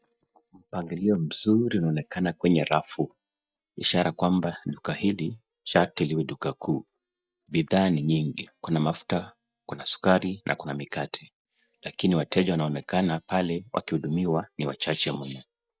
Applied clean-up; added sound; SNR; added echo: neural mask model DeepFilterNet 3.